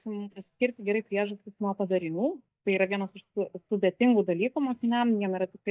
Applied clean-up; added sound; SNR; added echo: neural mask model DeepFilterNet 3.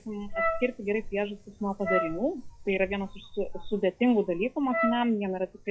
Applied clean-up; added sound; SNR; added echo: classical method log-MMSE.